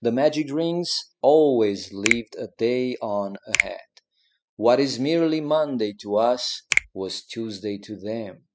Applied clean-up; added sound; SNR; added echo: classical method spectral subtraction.